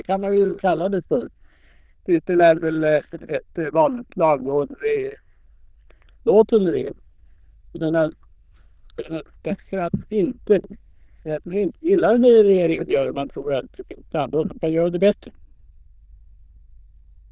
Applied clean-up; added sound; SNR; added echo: neural diffusion model UNIVERSE++.